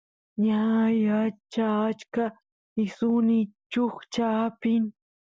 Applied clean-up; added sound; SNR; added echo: none; none; none; none.